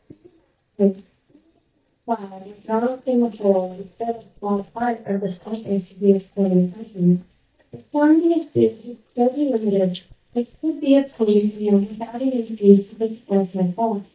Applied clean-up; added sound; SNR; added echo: neural mask model DeepFilterNet 3.